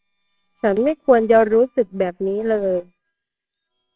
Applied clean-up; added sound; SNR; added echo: neural separator model SepFormer WHAMR!.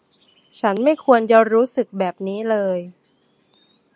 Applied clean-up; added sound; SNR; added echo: none; none; none; none.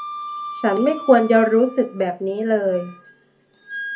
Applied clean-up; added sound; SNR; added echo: none; Wind instrument, woodwind instrument; 14 dB; reverberation time 0.3 s.